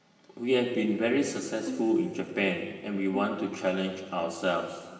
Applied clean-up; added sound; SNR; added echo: none; Bowed string instrument; 14 dB; reverberation time 2.3 s.